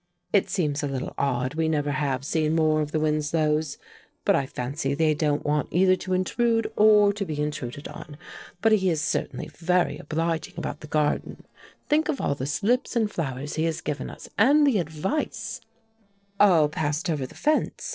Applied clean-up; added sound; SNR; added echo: neural separator model SepFormer DNS4.